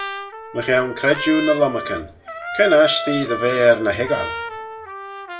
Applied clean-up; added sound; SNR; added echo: none; Trumpet; 9 dB; reverberation time 0.4 s.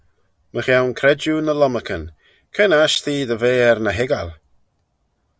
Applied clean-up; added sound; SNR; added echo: none; none; none; none.